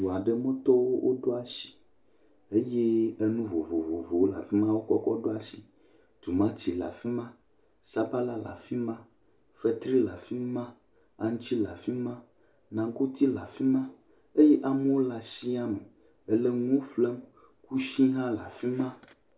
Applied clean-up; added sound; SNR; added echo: none; none; none; none.